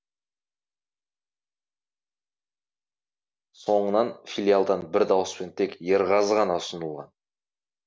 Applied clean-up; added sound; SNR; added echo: none; none; none; none.